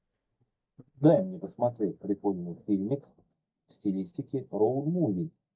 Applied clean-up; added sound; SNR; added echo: neural mask model DeepFilterNet 3.